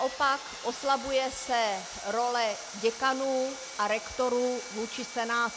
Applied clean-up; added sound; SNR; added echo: none; Sawing; 12 dB; none.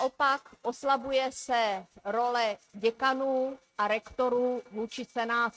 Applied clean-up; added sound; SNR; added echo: neural mask model RNNoise.